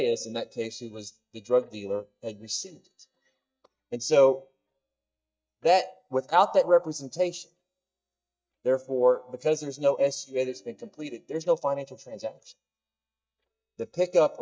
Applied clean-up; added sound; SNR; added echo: neural mask model DeepFilterNet 3.